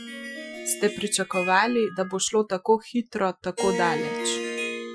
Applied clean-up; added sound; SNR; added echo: classical method Wiener filter.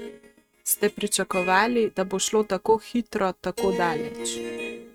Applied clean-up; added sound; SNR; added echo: neural mask model RNNoise.